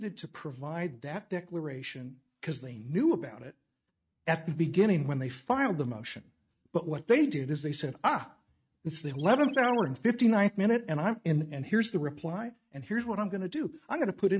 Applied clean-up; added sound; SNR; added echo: neural mask model RNNoise.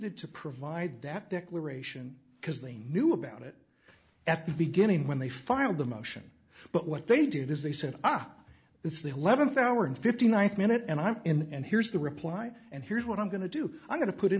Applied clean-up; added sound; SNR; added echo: none; none; none; none.